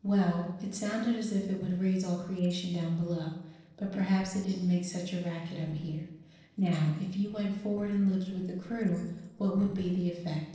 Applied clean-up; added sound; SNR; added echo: neural separator model SepFormer DNS4.